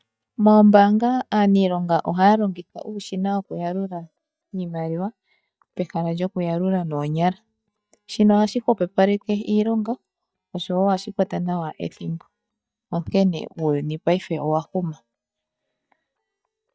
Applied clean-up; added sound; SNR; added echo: neural mask model DeepFilterNet 3.